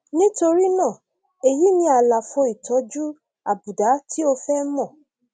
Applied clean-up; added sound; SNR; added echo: none; none; none; none.